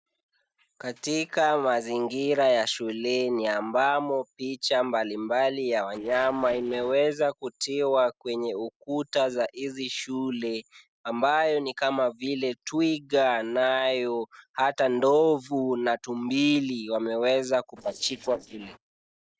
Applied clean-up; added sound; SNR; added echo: neural separator model SepFormer DNS4.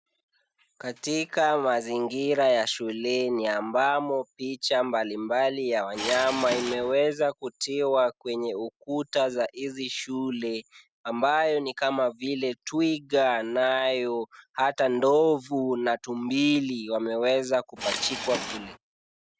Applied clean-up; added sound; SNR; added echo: none; Subway, metro, underground / Engine; 7 dB; none.